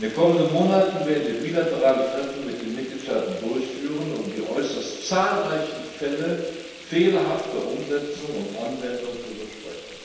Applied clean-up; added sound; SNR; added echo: none; Frying (food); 19 dB; reverberation time 1.2 s.